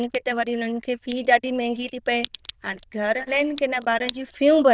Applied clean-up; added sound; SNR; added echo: neural diffusion model UNIVERSE++.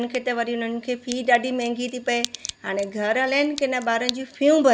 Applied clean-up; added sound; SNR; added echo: none; Crack; 15 dB; none.